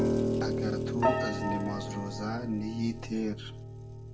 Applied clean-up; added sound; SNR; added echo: none; Piano; -3 dB; reverberation time 0.5 s.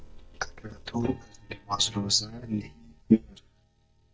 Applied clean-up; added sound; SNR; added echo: neural mask model DeepFilterNet 3.